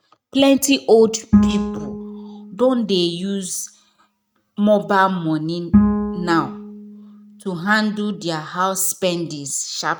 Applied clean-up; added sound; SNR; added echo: neural mask model RNNoise.